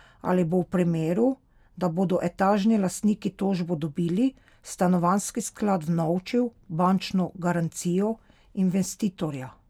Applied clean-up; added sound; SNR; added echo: none; none; none; none.